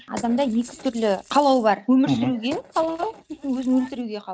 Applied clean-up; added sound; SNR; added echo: neural mask model RNNoise.